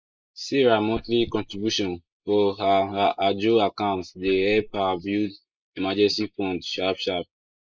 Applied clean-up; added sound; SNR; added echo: neural mask model Resemble Enhance denoiser.